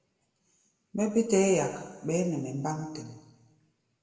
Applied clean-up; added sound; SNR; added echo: none; none; none; reverberation time 1.2 s.